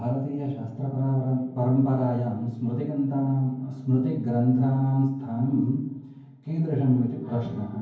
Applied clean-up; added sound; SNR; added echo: none; none; none; reverberation time 0.9 s.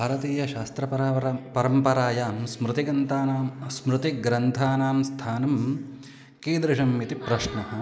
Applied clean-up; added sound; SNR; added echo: none; none; none; none.